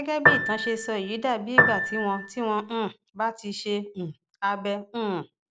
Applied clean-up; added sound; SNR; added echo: none; Piano; -4 dB; none.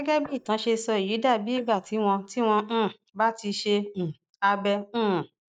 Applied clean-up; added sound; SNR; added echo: neural mask model DeepFilterNet 3.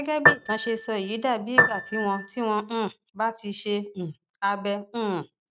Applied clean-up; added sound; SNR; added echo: neural mask model RNNoise.